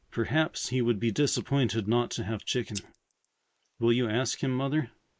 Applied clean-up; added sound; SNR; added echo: neural mask model Resemble Enhance denoiser.